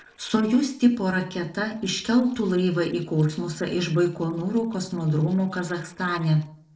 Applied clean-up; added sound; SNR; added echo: neural separator model SepFormer DNS4.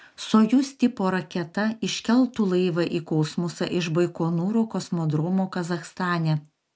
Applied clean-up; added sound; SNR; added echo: none; none; none; none.